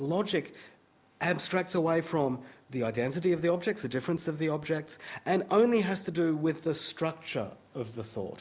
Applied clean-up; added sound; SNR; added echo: none; none; none; none.